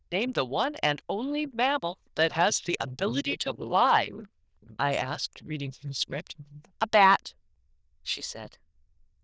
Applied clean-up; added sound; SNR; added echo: neural diffusion model UNIVERSE++.